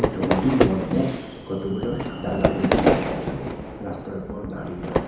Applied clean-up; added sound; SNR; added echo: none; Fire / Fireworks; -2 dB; reverberation time 1.0 s.